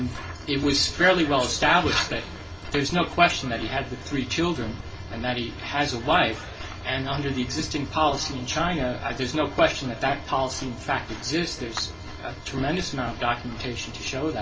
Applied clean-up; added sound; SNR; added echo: none; Clapping; 20 dB; reverberation time 2.6 s.